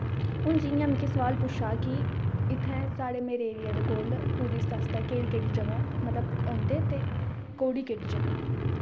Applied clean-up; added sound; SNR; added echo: none; Truck; -4 dB; none.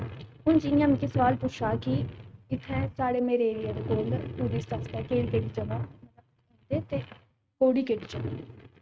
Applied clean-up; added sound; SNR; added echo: neural mask model RNNoise.